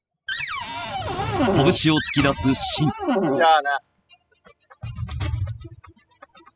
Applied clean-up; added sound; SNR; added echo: classical method spectral subtraction.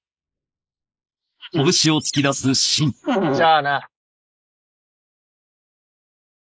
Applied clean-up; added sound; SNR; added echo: neural mask model Resemble Enhance denoiser.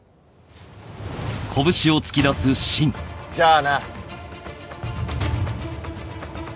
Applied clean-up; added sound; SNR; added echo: none; none; none; none.